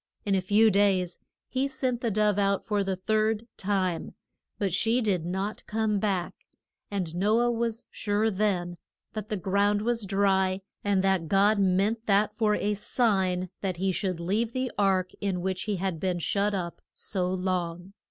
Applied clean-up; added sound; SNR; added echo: none; none; none; none.